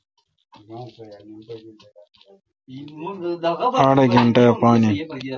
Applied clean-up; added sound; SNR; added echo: none; none; none; none.